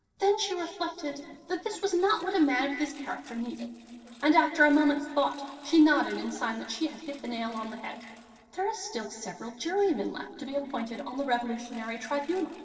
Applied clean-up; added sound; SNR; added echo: neural separator model SepFormer DNS4.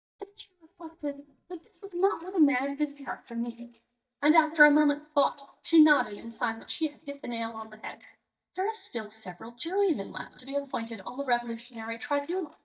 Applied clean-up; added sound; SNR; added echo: neural mask model DeepFilterNet 3.